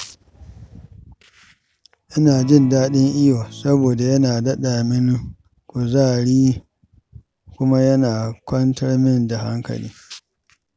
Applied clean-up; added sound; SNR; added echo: none; Electric guitar / Strum; 19 dB; none.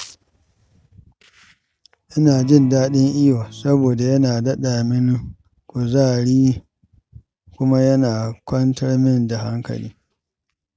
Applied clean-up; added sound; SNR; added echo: neural mask model RNNoise.